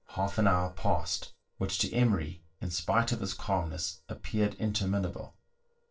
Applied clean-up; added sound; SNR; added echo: neural separator model SepFormer DNS4.